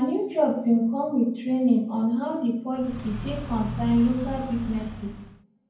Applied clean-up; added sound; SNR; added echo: none; Car; 10 dB; reverberation time 0.9 s.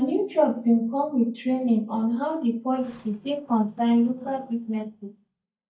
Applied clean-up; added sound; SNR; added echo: neural mask model DeepFilterNet 3.